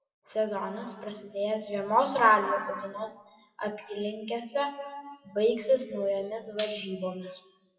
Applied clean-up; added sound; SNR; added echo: classical method WPE with log-MMSE.